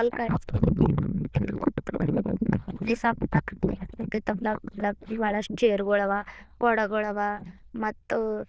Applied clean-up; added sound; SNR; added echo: neural diffusion model UNIVERSE++.